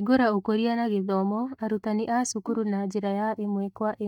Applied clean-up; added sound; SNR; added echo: neural mask model DeepFilterNet 3.